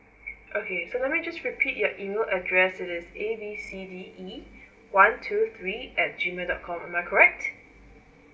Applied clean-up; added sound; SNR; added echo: none; none; none; none.